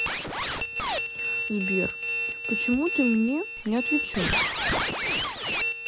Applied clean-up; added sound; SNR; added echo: none; Squeak; -1 dB; none.